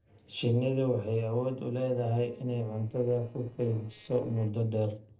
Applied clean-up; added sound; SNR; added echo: neural separator model SepFormer DNS4.